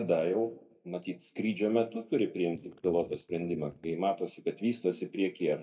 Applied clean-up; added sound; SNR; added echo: neural mask model DeepFilterNet 3.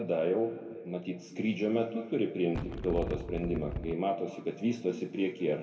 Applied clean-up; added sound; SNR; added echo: none; Wind; 5 dB; reverberation time 1.8 s.